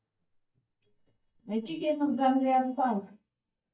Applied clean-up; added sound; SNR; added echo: neural mask model DeepFilterNet 3.